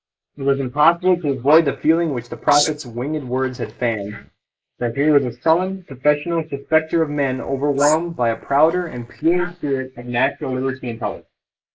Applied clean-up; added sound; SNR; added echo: neural mask model Resemble Enhance denoiser.